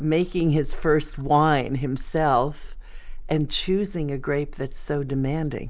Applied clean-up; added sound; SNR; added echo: none; none; none; none.